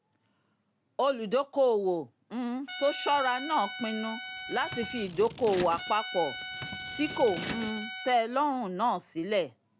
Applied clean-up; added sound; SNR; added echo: none; Trumpet + Scissors; 8 dB; none.